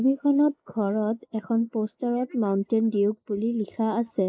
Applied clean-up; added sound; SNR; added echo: neural mask model Resemble Enhance denoiser.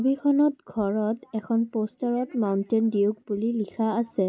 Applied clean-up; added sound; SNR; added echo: none; none; none; none.